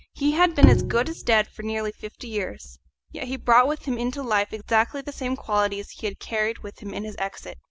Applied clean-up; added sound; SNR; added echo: none; Bowed string instrument; -3 dB; none.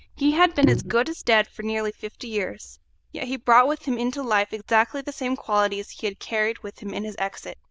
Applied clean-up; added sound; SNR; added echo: neural diffusion model UNIVERSE++.